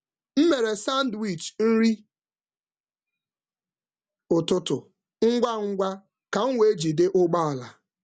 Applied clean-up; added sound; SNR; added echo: none; none; none; none.